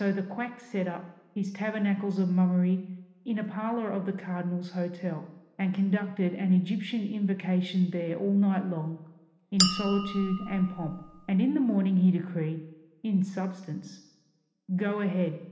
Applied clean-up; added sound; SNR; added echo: none; Chink, clink; 5 dB; reverberation time 1.1 s.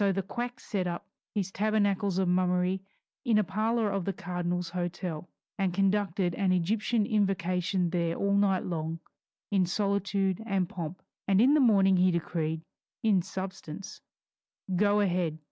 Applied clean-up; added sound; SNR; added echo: none; none; none; none.